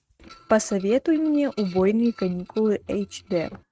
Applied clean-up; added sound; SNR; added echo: neural mask model RNNoise.